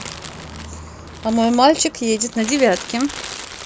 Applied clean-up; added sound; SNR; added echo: none; Crumpling, crinkling; 15 dB; none.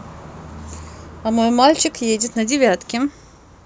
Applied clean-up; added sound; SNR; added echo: none; none; none; none.